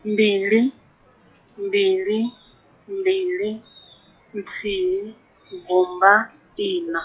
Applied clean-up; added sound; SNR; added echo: classical method log-MMSE.